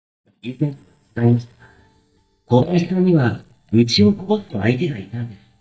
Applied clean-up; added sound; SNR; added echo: neural mask model DeepFilterNet 3.